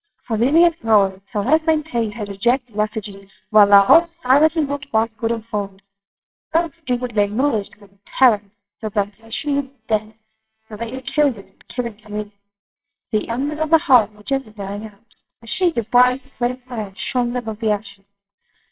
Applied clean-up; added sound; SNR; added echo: neural separator model SepFormer WHAMR!.